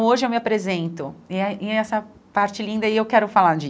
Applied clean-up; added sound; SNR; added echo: none; none; none; none.